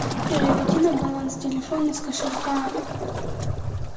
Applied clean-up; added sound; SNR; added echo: none; Waves, surf; 1 dB; reverberation time 1.8 s.